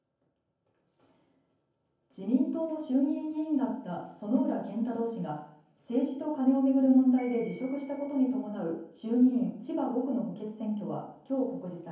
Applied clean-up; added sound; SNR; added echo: none; Bell; 20 dB; reverberation time 0.7 s.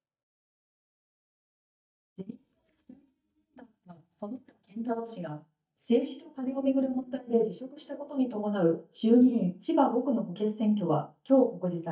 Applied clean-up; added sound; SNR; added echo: neural mask model DeepFilterNet 3.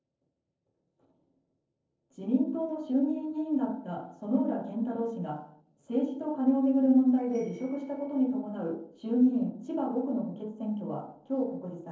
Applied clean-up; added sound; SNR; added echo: neural separator model SepFormer DNS4.